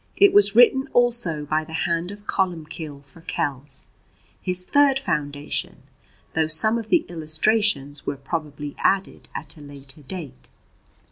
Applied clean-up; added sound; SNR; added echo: none; none; none; none.